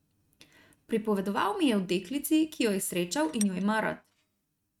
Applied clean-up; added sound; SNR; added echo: neural mask model RNNoise.